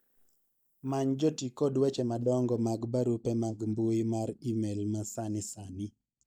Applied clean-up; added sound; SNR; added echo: neural mask model DeepFilterNet 3.